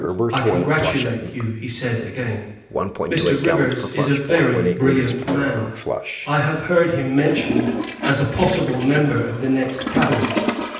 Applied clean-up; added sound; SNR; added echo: none; Toilet flush; 4 dB; reverberation time 0.9 s.